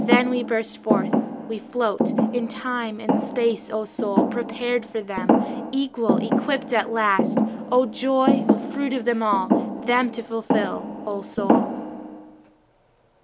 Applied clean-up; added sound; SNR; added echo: none; Thump, thud; -1 dB; none.